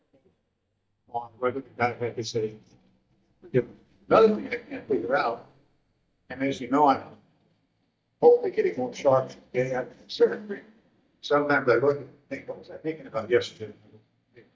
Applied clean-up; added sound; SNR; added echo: neural mask model DeepFilterNet 3.